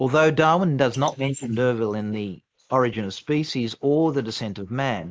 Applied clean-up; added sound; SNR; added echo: neural mask model Resemble Enhance denoiser.